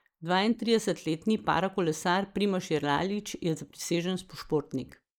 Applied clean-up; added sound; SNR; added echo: neural mask model Resemble Enhance denoiser.